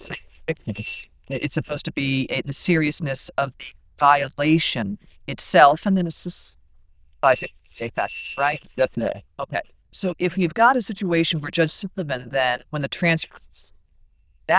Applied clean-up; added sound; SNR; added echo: neural diffusion model UNIVERSE++.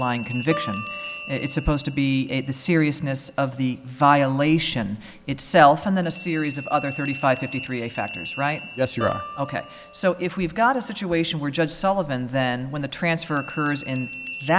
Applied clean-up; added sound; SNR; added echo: none; Guitar + Bell; 15 dB; none.